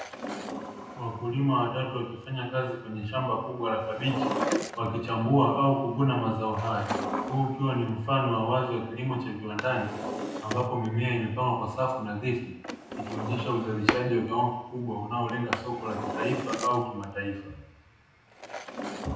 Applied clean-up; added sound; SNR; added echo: none; Drawer open or close; 8 dB; reverberation time 0.9 s.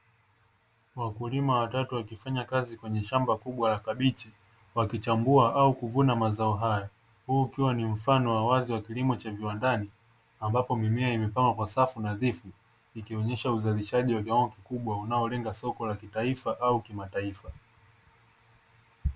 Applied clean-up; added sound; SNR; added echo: none; none; none; none.